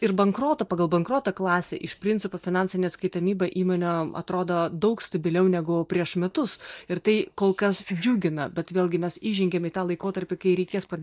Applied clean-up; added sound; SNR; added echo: neural mask model DeepFilterNet 3.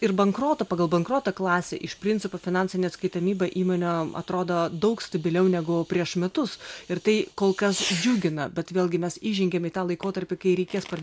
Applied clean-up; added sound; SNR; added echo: none; Fireworks; 18 dB; none.